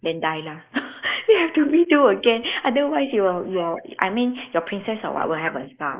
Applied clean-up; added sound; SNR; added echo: neural mask model Resemble Enhance denoiser.